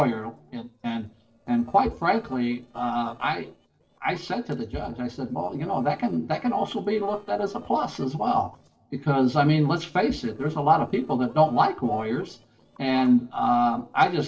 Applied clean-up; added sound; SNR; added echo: neural separator model SepFormer DNS4.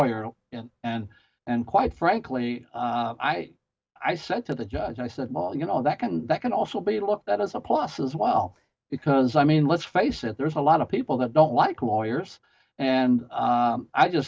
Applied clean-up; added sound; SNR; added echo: none; none; none; none.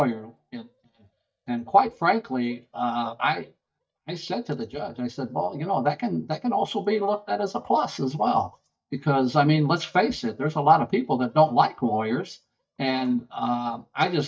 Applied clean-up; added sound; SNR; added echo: neural mask model DeepFilterNet 3.